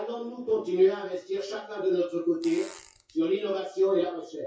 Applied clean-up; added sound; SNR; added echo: classical method WPE with log-MMSE.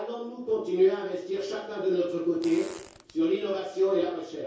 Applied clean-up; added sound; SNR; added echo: none; Fart; 19 dB; reverberation time 0.6 s.